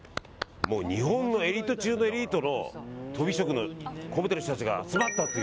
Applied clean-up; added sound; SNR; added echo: none; none; none; none.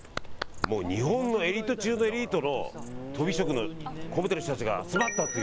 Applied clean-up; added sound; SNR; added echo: none; Insect; 12 dB; none.